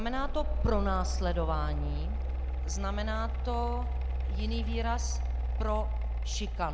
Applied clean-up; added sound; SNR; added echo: none; Mechanical fan; -5 dB; none.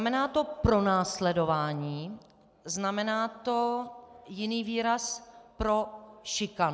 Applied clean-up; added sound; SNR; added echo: none; none; none; none.